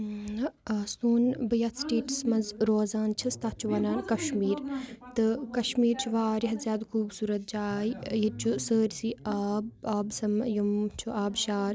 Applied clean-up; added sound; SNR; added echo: none; none; none; none.